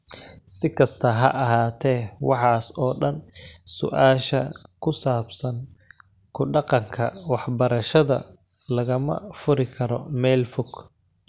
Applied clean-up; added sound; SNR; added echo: none; none; none; none.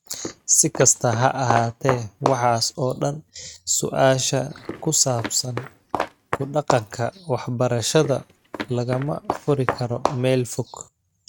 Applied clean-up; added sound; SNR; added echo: neural mask model RNNoise.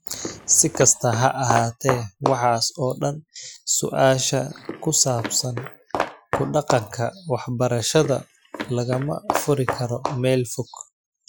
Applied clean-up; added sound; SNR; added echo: classical method Wiener filter.